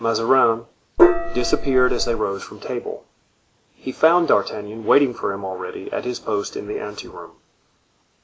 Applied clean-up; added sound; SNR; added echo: none; Gong; -4 dB; none.